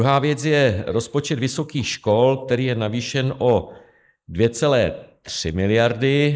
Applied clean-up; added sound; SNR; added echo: neural mask model Resemble Enhance denoiser.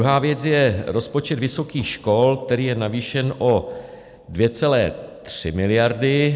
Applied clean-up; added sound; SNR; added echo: none; none; none; none.